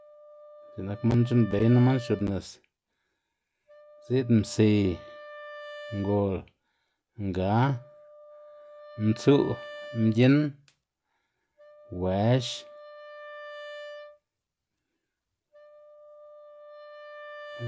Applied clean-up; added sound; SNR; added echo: none; Wind instrument, woodwind instrument; 18 dB; none.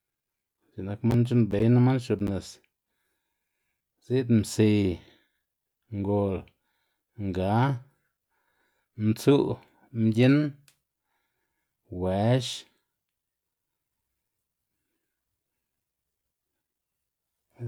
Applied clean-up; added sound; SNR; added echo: none; none; none; none.